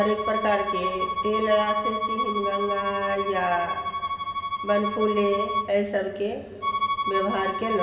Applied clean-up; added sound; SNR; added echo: none; Bowed string instrument; 2 dB; reverberation time 0.7 s.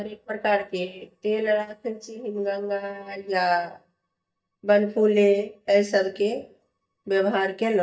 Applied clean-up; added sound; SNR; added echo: neural mask model DeepFilterNet 3.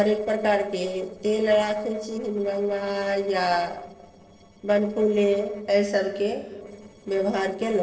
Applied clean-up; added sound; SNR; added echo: neural separator model SepFormer DNS4.